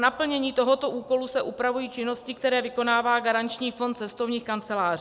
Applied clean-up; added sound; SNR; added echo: none; none; none; none.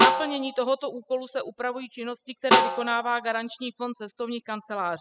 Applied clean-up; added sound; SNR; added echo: classical method spectral subtraction.